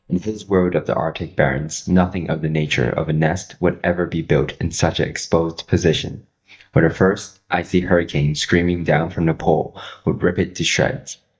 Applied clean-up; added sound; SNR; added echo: neural mask model DeepFilterNet 3.